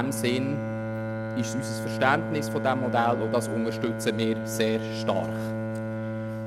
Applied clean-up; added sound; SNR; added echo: none; Bowed string instrument; 2 dB; none.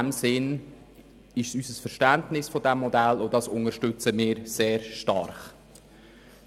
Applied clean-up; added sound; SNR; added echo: none; none; none; none.